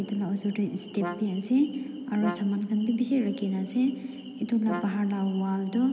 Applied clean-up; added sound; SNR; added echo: none; Brass instrument; 12 dB; none.